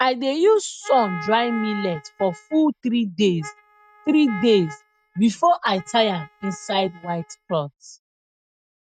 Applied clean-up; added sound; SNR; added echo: neural mask model RNNoise.